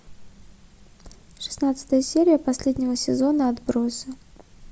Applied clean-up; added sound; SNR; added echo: none; none; none; none.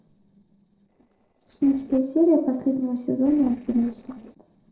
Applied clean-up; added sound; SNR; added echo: neural separator model SepFormer DNS4.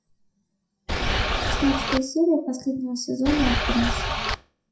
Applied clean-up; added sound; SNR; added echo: classical method WPE with log-MMSE.